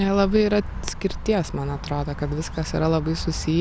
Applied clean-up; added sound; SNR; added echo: none; none; none; none.